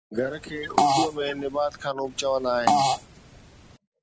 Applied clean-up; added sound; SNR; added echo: none; Fart; -2 dB; none.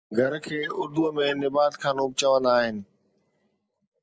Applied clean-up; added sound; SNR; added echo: none; none; none; none.